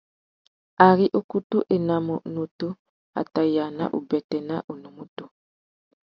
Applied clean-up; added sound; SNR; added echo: none; none; none; none.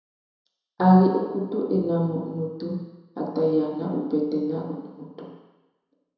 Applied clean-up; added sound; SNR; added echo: none; none; none; reverberation time 1.0 s.